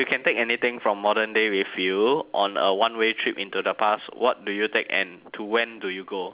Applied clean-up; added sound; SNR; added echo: none; none; none; none.